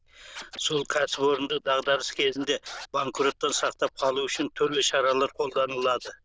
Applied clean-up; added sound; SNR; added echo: neural diffusion model UNIVERSE++.